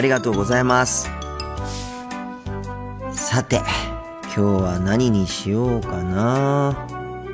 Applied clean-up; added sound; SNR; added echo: none; Acoustic guitar; 16 dB; none.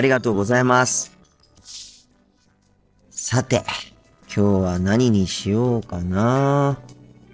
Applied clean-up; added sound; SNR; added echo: neural separator model SepFormer DNS4.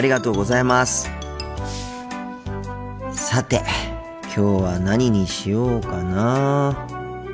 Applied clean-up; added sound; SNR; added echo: none; none; none; none.